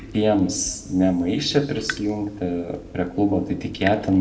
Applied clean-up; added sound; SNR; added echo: none; Drip / Water tap, faucet; 16 dB; reverberation time 1.0 s.